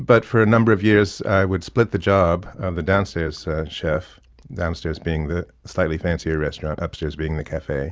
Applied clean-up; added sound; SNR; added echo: none; none; none; none.